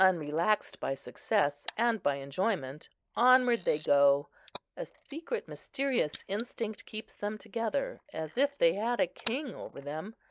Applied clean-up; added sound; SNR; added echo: neural mask model Resemble Enhance denoiser.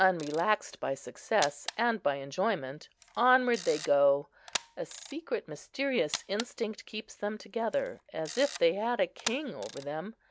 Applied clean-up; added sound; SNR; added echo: none; Camera; 14 dB; none.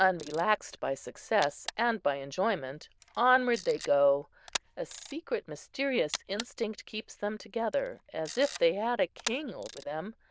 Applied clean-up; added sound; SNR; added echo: neural diffusion model UNIVERSE++.